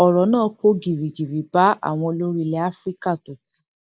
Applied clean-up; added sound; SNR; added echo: neural mask model Resemble Enhance denoiser.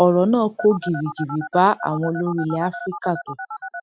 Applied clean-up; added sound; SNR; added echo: classical method Wiener filter.